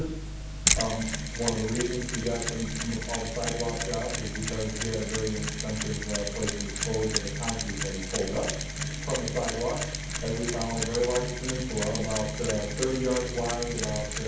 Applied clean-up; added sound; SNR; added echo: none; Mechanisms; 0 dB; reverberation time 0.8 s.